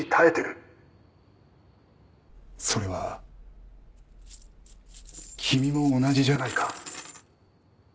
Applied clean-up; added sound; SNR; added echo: none; Coin (dropping); 17 dB; none.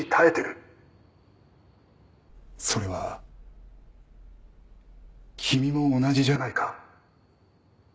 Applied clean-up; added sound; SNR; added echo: none; none; none; none.